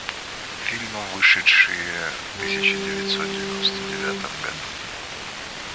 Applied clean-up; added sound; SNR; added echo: none; Bowed string instrument; 6 dB; none.